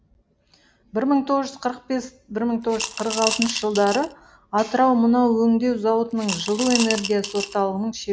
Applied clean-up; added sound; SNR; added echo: none; Coin (dropping) / Glass; 8 dB; none.